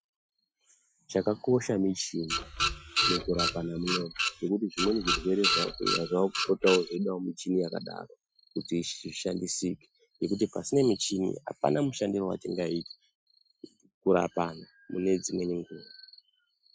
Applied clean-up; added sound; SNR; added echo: classical method Wiener filter.